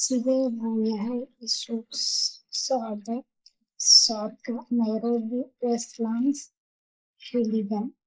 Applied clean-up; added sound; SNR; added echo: neural mask model Resemble Enhance denoiser.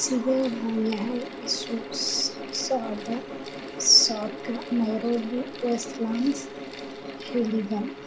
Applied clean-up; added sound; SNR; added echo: none; Mechanical fan; 10 dB; none.